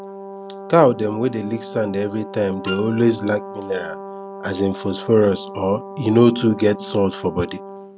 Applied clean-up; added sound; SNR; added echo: none; Wind instrument, woodwind instrument + Brass instrument; 13 dB; none.